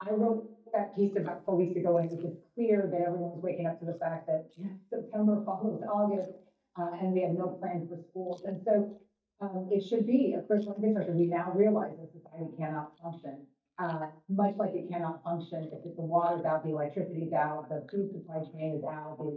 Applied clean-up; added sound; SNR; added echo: neural mask model DeepFilterNet 3.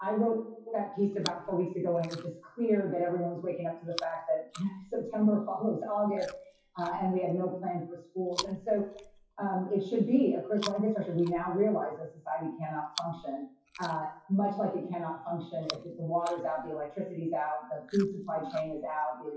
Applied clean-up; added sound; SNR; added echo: classical method WPE with log-MMSE.